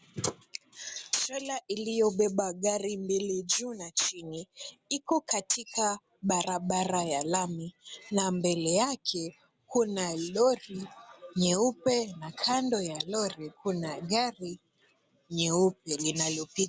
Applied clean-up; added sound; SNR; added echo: none; none; none; none.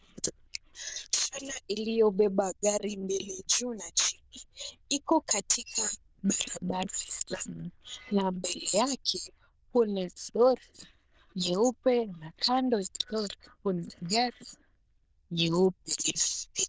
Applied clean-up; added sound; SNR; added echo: neural diffusion model UNIVERSE++.